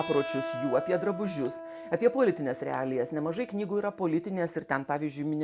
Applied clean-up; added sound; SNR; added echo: none; Keyboard (musical); 11 dB; none.